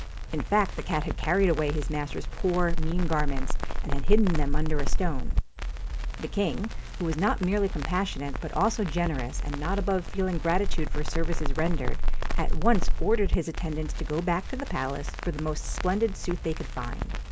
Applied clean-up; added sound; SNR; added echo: none; Crackle; -4 dB; none.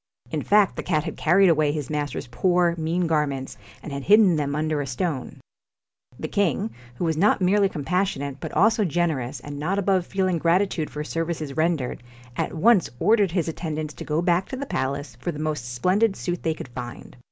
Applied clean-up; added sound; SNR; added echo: none; none; none; none.